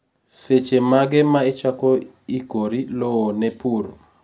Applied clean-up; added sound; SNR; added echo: none; none; none; none.